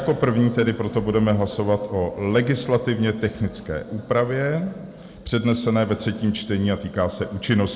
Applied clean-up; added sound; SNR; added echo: none; none; none; none.